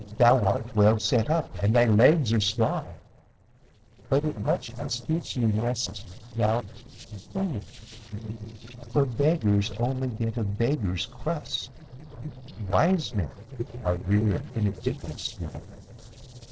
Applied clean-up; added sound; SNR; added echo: neural separator model SepFormer DNS4.